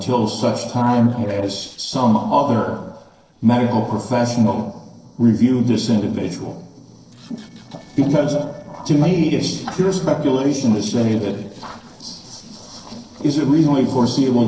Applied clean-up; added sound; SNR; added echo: neural separator model SepFormer DNS4.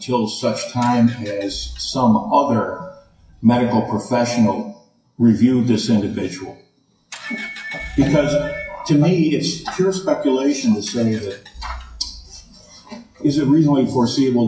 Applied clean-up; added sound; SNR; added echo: classical method WPE with log-MMSE.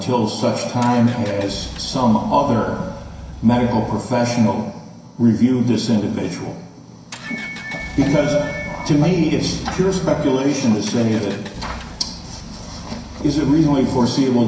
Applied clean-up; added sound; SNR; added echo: none; Engine; 17 dB; reverberation time 0.5 s.